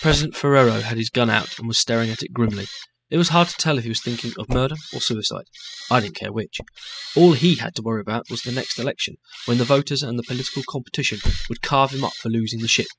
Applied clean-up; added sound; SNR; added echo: classical method spectral subtraction.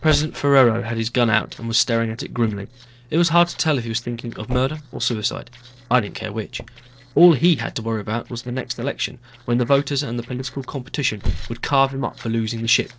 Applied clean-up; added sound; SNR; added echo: neural separator model SepFormer DNS4.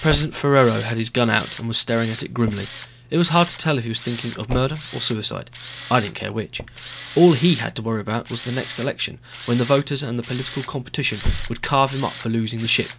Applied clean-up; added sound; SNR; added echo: none; Motor vehicle (road) + Tools; 11 dB; none.